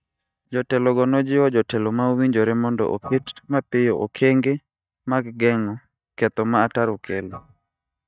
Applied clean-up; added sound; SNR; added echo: neural mask model DeepFilterNet 3.